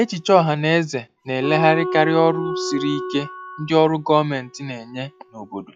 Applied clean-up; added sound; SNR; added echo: classical method log-MMSE.